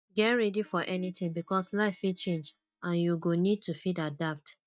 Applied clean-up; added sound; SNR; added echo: neural mask model DeepFilterNet 3.